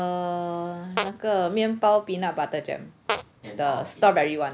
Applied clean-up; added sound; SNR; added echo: none; Fart; 9 dB; none.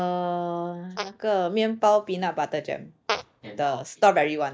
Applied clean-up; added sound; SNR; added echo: neural mask model DeepFilterNet 3.